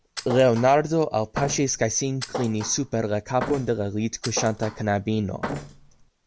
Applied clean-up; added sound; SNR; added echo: none; Thump, thud; 11 dB; none.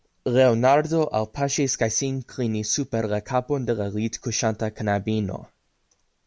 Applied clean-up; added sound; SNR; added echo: none; none; none; none.